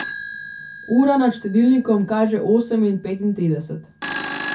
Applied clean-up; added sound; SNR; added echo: none; Telephone; 14 dB; reverberation time 0.3 s.